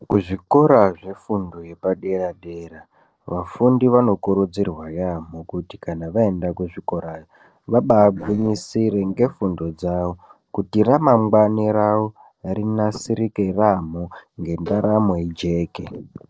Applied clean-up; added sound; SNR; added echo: neural separator model SepFormer DNS4.